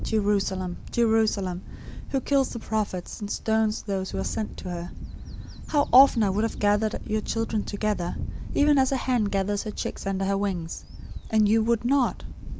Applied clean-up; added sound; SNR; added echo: none; Wind / Bird; 10 dB; none.